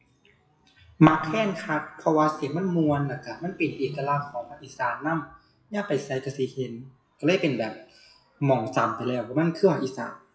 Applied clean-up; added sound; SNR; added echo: classical method WPE with log-MMSE.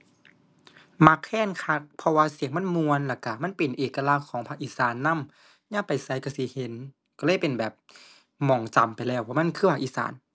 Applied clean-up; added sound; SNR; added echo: none; none; none; none.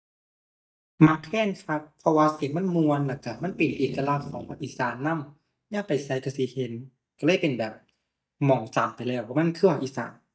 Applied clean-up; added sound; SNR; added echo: neural mask model DeepFilterNet 3.